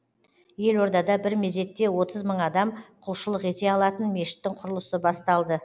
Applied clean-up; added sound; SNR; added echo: none; none; none; none.